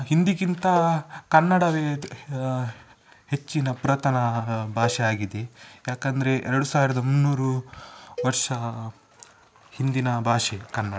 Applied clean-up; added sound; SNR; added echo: none; Cowbell; 16 dB; none.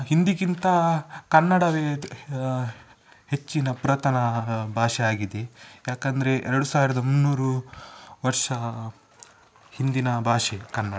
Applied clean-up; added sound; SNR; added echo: none; none; none; none.